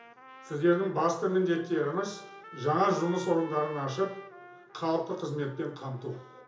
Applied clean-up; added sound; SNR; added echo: none; Trumpet; 19 dB; reverberation time 0.7 s.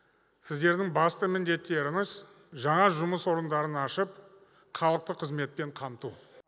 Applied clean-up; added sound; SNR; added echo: none; none; none; none.